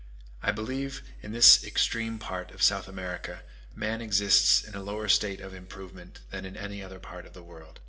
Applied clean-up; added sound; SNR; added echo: none; none; none; reverberation time 1.0 s.